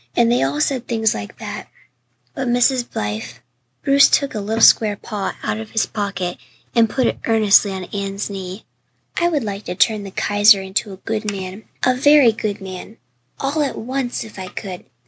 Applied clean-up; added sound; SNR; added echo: none; none; none; none.